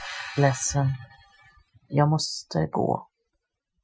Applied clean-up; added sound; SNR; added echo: classical method Wiener filter.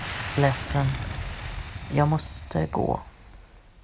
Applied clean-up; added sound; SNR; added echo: none; Boom; 7 dB; none.